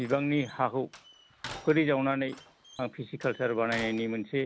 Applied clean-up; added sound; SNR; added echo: none; Slam; 18 dB; none.